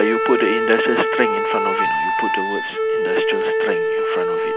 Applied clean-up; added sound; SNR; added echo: none; Wind instrument, woodwind instrument; -3 dB; none.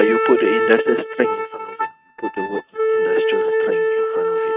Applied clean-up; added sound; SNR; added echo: neural mask model RNNoise.